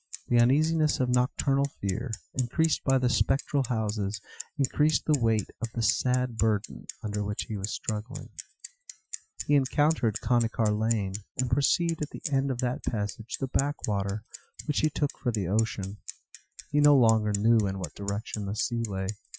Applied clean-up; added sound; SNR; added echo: classical method Wiener filter.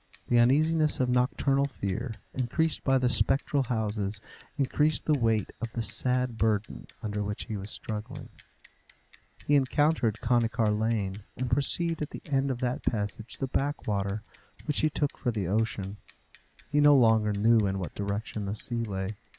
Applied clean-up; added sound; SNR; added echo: none; Bicycle; 14 dB; none.